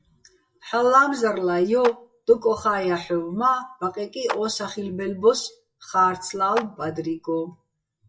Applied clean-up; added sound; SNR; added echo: classical method WPE with log-MMSE.